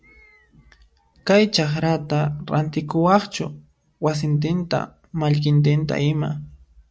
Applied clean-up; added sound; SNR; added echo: none; none; none; none.